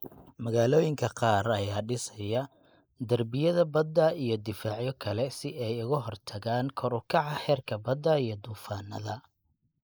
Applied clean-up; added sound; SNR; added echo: neural mask model Resemble Enhance denoiser.